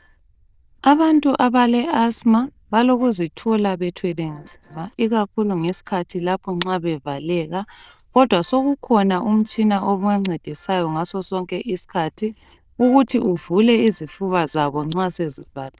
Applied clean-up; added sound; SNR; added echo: neural diffusion model UNIVERSE++.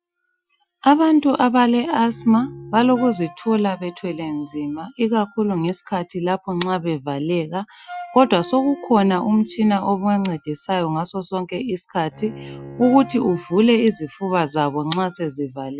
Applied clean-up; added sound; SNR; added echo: classical method Wiener filter.